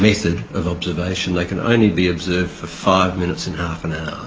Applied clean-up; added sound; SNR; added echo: none; none; none; none.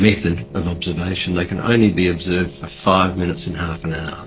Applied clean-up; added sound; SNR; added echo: neural separator model SepFormer DNS4.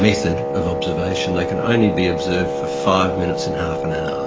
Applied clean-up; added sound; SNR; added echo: none; Wind instrument, woodwind instrument; 2 dB; none.